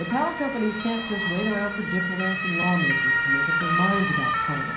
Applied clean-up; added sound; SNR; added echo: none; Motor vehicle (road) / Siren; -1 dB; reverberation time 0.6 s.